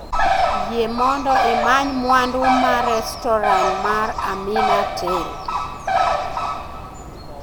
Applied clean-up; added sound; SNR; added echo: none; Bird; -1 dB; none.